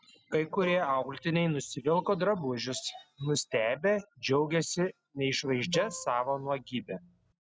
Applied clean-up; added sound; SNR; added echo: none; Plucked string instrument; 15 dB; none.